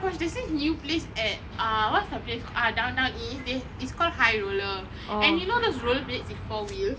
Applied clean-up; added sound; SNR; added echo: none; none; none; none.